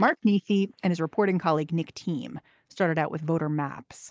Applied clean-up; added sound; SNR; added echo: neural mask model Resemble Enhance denoiser.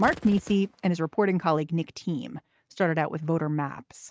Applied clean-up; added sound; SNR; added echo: neural mask model RNNoise.